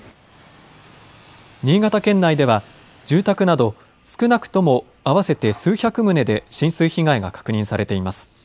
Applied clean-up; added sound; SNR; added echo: none; none; none; none.